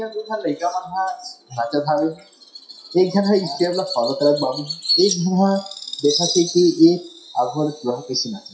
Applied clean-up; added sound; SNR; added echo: classical method WPE with log-MMSE.